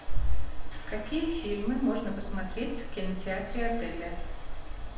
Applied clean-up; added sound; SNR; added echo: none; none; none; reverberation time 0.6 s.